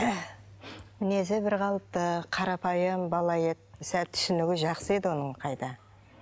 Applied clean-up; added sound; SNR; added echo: none; none; none; none.